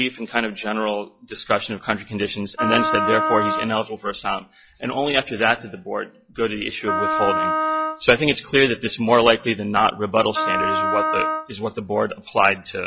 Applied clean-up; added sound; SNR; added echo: classical method log-MMSE.